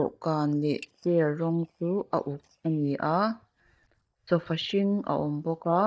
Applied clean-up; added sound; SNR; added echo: neural mask model DeepFilterNet 3.